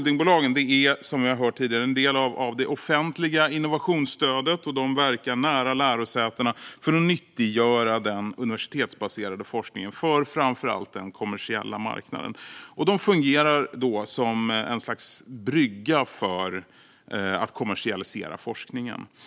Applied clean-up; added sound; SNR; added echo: none; none; none; none.